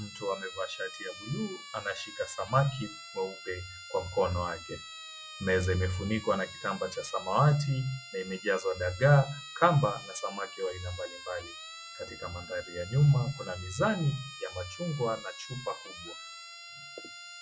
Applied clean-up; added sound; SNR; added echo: classical method log-MMSE.